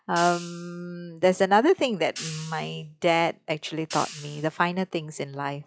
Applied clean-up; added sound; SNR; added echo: classical method log-MMSE.